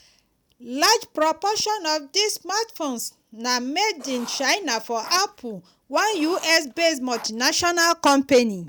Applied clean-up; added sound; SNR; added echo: none; Writing; 20 dB; none.